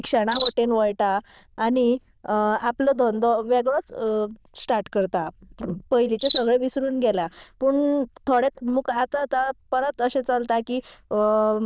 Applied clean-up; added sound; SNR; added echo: neural diffusion model UNIVERSE++.